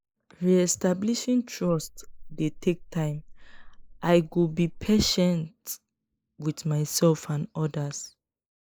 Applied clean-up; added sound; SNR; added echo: neural mask model Resemble Enhance denoiser.